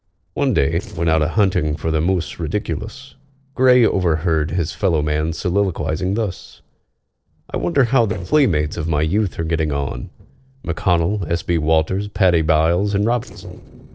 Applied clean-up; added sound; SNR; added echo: neural separator model SepFormer DNS4.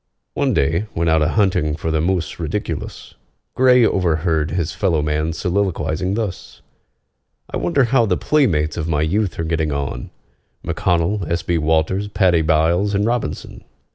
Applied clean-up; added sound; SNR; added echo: none; none; none; none.